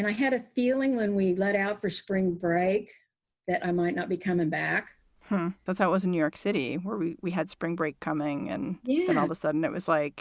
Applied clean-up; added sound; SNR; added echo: none; none; none; none.